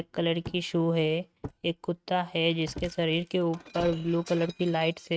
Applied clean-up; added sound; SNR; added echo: neural mask model RNNoise.